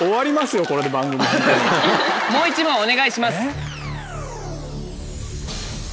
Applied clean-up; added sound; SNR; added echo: none; none; none; none.